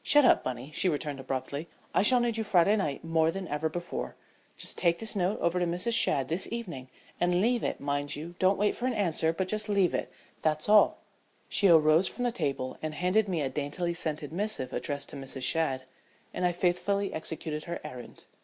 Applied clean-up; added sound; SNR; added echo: none; none; none; none.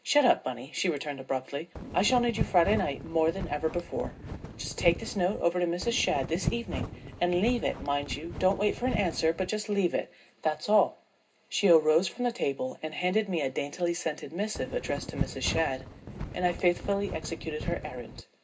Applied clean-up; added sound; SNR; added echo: none; Wind; 8 dB; reverberation time 0.2 s.